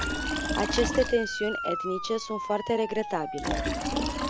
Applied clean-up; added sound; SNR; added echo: none; Motor vehicle (road) / Siren + Liquid; 1 dB; none.